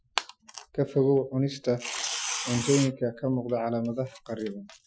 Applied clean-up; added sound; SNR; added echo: classical method Wiener filter.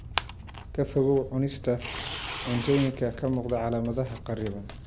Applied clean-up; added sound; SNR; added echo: none; Tearing; 7 dB; none.